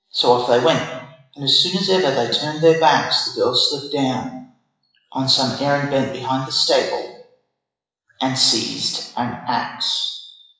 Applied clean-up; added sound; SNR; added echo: classical method WPE with log-MMSE.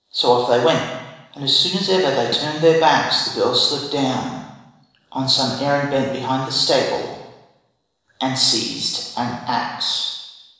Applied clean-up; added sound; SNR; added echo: neural separator model SepFormer DNS4.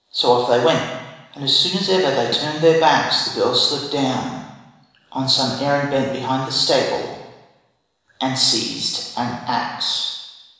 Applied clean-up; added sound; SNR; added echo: none; Snare drum; 18 dB; reverberation time 1.0 s.